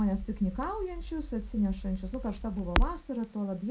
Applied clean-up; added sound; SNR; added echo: none; Crackle; 2 dB; reverberation time 0.2 s.